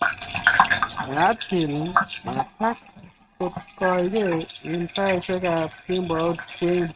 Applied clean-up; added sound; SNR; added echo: neural mask model RNNoise.